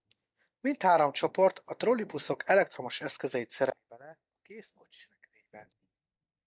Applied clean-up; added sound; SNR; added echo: neural mask model DeepFilterNet 3.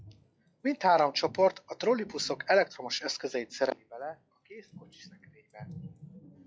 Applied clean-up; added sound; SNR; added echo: classical method log-MMSE.